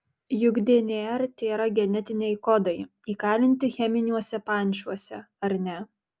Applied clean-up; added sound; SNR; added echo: none; none; none; none.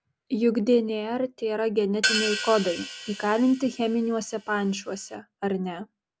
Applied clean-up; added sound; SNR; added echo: none; Hi-hat; 7 dB; none.